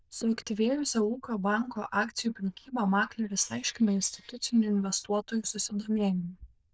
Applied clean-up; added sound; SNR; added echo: neural diffusion model UNIVERSE++.